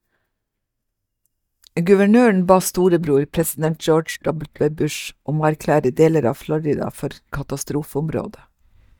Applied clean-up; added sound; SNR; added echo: neural mask model DeepFilterNet 3.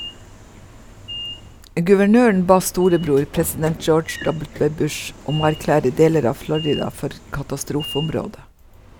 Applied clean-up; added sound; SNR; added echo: none; Sliding door / Train; 16 dB; none.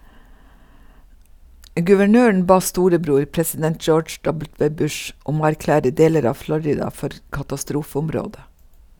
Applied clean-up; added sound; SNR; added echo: none; none; none; none.